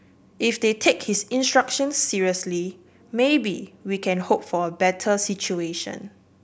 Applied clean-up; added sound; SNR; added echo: none; none; none; none.